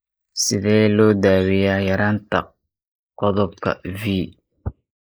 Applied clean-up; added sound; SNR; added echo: neural mask model Resemble Enhance denoiser.